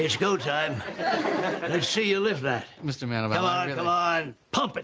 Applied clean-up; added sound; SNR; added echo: none; none; none; none.